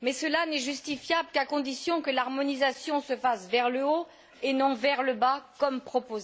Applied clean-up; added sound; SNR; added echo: none; none; none; none.